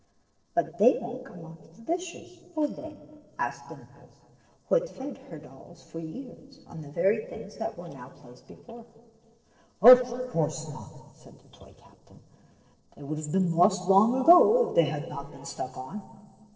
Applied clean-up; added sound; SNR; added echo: neural separator model SepFormer DNS4.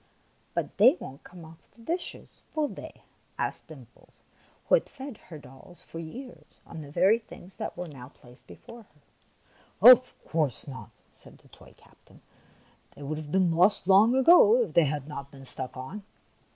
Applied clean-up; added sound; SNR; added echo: none; none; none; none.